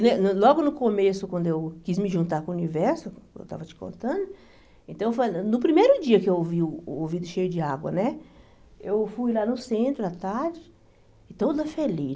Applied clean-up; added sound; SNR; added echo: none; none; none; none.